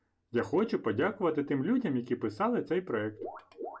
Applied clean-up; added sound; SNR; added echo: none; none; none; none.